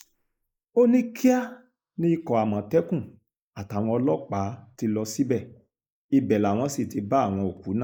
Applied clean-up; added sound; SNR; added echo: neural mask model Resemble Enhance denoiser.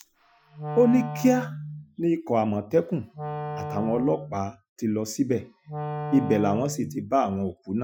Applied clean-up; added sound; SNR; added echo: classical method Wiener filter.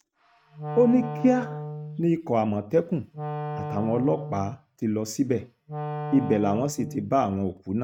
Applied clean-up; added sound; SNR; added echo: neural mask model RNNoise.